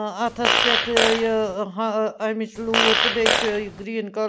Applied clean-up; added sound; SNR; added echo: none; Fart; -2 dB; none.